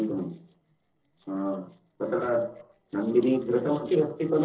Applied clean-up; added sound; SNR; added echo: neural separator model SepFormer DNS4.